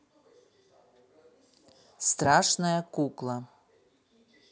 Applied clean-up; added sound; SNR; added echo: none; none; none; none.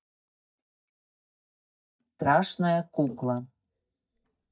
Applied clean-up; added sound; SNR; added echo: neural mask model DeepFilterNet 3.